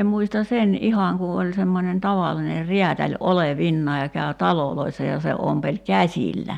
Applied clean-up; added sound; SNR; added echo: none; none; none; none.